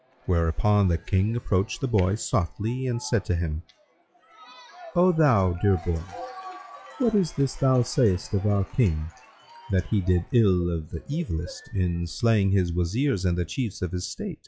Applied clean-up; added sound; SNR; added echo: classical method log-MMSE.